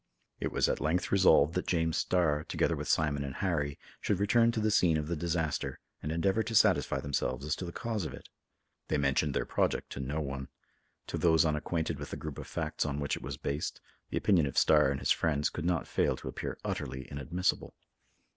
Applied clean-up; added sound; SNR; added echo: none; none; none; none.